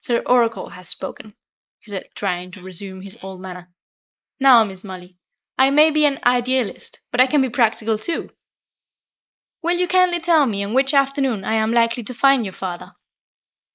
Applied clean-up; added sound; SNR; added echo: neural mask model Resemble Enhance denoiser.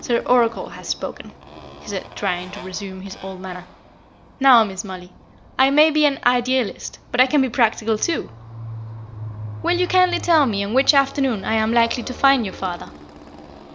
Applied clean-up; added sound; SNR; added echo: none; Motorcycle; 16 dB; none.